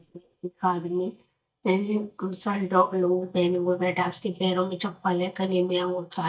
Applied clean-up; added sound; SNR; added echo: neural mask model DeepFilterNet 3.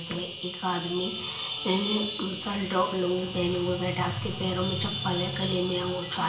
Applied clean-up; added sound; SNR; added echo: none; Insect; 1 dB; reverberation time 0.8 s.